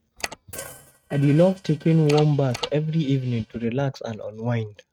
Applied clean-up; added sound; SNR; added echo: neural mask model RNNoise.